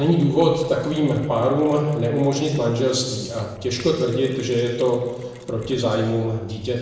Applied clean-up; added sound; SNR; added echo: neural separator model SepFormer DNS4.